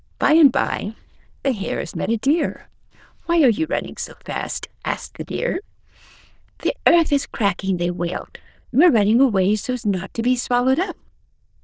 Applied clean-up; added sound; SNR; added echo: neural diffusion model UNIVERSE++.